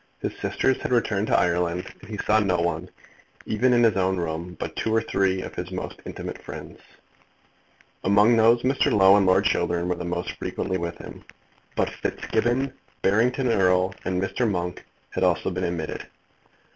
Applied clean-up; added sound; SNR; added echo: none; none; none; none.